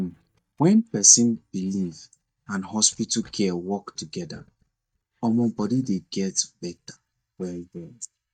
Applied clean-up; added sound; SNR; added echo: neural mask model DeepFilterNet 3.